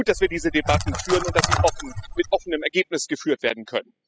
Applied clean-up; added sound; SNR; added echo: classical method spectral subtraction.